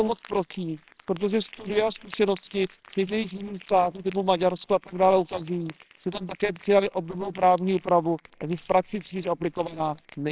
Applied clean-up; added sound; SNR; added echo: neural separator model SepFormer WHAMR!.